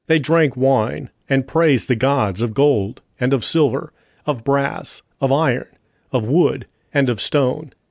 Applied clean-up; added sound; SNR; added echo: none; none; none; none.